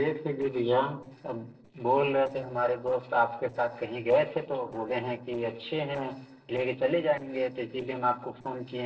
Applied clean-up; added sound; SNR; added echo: neural separator model SepFormer DNS4.